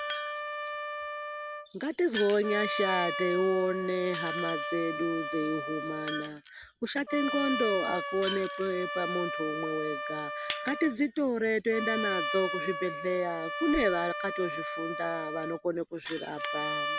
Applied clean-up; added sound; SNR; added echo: none; Shatter + Trumpet; 4 dB; none.